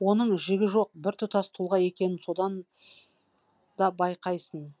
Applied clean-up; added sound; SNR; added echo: none; none; none; none.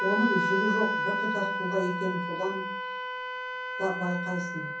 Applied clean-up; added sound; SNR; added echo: none; Wind instrument, woodwind instrument; 0 dB; reverberation time 0.6 s.